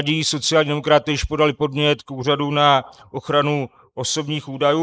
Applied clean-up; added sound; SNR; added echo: neural mask model Resemble Enhance denoiser.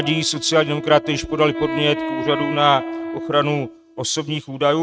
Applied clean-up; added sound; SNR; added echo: neural mask model RNNoise.